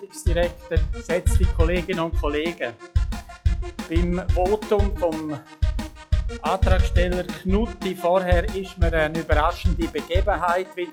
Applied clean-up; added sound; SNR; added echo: classical method log-MMSE.